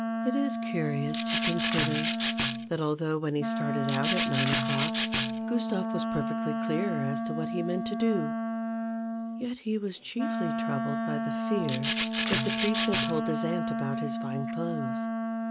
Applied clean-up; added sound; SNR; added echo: none; Rattle (instrument) + Wind instrument, woodwind instrument; -3 dB; none.